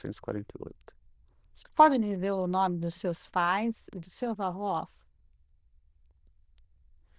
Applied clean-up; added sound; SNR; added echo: neural diffusion model UNIVERSE++.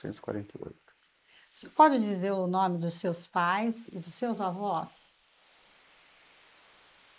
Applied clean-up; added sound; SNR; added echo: neural mask model Resemble Enhance denoiser.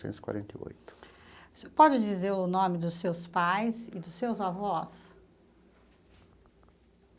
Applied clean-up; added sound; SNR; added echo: none; none; none; none.